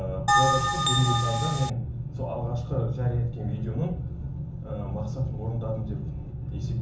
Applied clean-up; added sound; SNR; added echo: none; Bell; -4 dB; reverberation time 0.7 s.